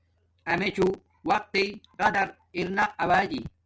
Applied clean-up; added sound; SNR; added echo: none; none; none; none.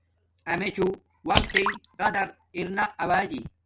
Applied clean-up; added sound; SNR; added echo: none; Drip / Splash, splatter; 2 dB; none.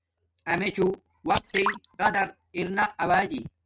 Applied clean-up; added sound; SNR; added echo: neural mask model RNNoise.